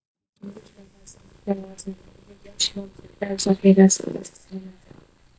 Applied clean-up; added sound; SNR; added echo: neural mask model DeepFilterNet 3.